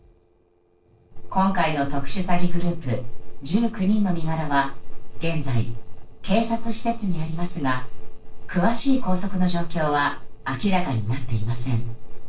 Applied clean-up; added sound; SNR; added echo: neural separator model SepFormer DNS4.